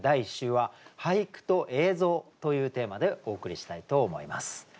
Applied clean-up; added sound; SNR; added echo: none; none; none; none.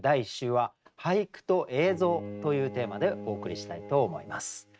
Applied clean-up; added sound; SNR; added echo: neural mask model RNNoise.